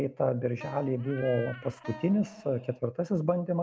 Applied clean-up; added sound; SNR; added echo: none; Meow + Wind instrument, woodwind instrument; 17 dB; none.